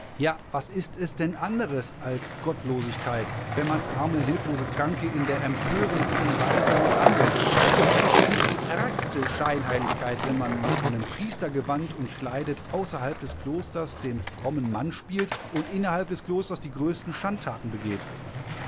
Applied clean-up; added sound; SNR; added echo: none; Skateboard; -2 dB; none.